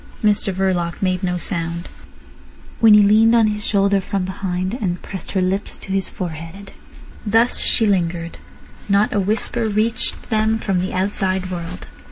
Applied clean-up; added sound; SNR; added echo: none; none; none; none.